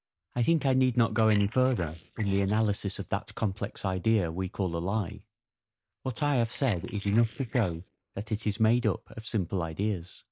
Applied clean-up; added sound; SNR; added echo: neural mask model Resemble Enhance denoiser.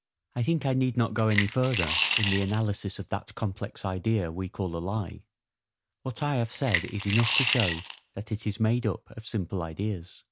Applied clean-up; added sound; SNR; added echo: none; Coin (dropping) / Glass; 2 dB; none.